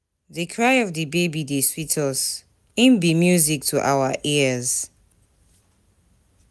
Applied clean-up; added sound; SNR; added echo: none; none; none; none.